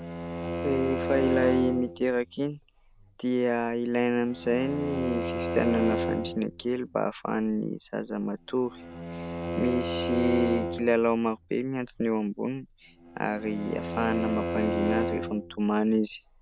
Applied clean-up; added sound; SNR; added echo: none; Bowed string instrument; 5 dB; none.